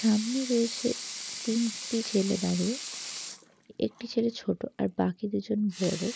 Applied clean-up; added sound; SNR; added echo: none; Sink (filling or washing) / Water tap, faucet / Liquid; 10 dB; none.